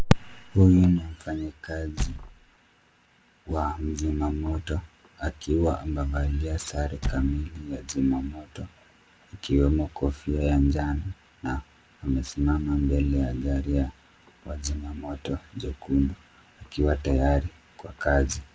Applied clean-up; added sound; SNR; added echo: none; Squeak / Slam; 11 dB; none.